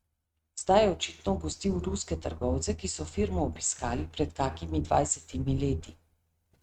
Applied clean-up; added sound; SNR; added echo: neural mask model RNNoise.